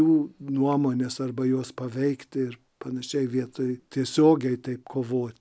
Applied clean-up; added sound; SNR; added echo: none; none; none; none.